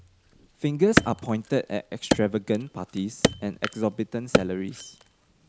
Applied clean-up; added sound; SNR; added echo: none; Wood; 1 dB; none.